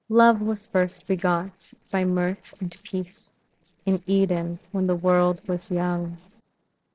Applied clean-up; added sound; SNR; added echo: neural separator model SepFormer DNS4.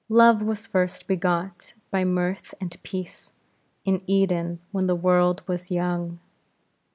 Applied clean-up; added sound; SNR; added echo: none; none; none; none.